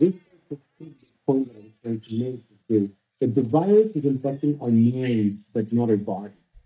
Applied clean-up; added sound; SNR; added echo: neural mask model DeepFilterNet 3.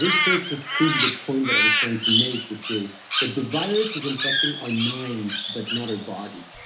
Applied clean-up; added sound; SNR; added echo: none; Crow; -2 dB; reverberation time 0.3 s.